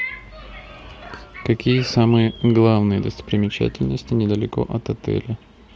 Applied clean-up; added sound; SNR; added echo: none; none; none; none.